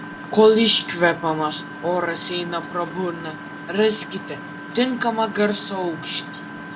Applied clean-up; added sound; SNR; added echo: none; Engine; 12 dB; none.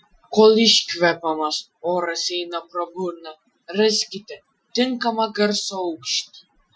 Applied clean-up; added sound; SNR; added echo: classical method Wiener filter.